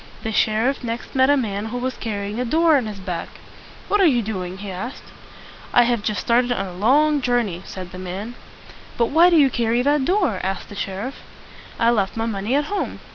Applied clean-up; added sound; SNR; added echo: none; none; none; none.